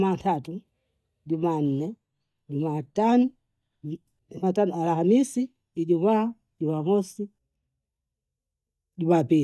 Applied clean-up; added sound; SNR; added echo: neural mask model DeepFilterNet 3.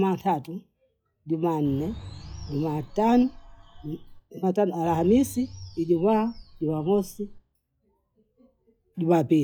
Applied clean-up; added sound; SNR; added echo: classical method log-MMSE.